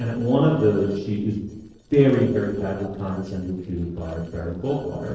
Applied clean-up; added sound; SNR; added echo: neural separator model SepFormer DNS4.